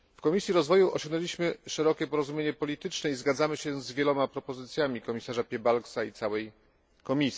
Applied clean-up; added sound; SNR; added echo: none; none; none; none.